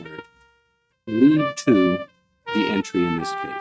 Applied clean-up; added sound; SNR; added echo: neural mask model RNNoise.